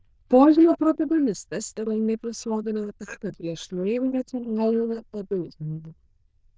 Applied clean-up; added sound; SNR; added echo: neural diffusion model UNIVERSE++.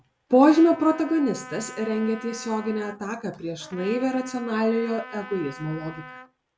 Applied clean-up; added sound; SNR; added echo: none; Trumpet; 17 dB; none.